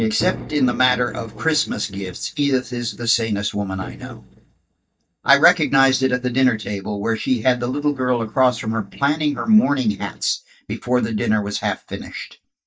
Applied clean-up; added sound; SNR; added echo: neural mask model DeepFilterNet 3.